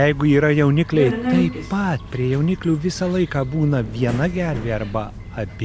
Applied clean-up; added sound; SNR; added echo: none; Subway, metro, underground; 9 dB; none.